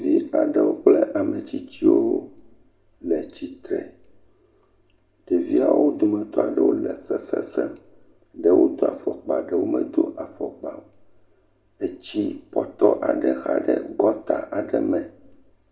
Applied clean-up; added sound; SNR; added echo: none; none; none; reverberation time 0.4 s.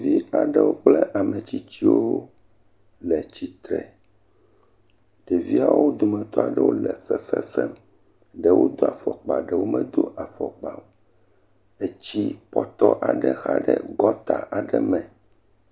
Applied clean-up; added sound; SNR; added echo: none; none; none; none.